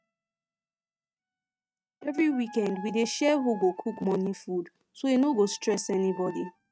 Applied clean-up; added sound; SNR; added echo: neural mask model RNNoise.